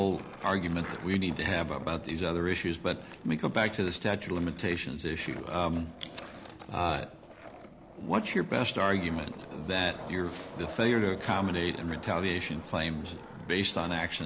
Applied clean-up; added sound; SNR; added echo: none; Skateboard; 14 dB; none.